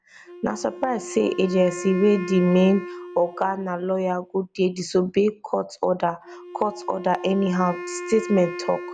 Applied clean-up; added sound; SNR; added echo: none; Wind instrument, woodwind instrument; 13 dB; none.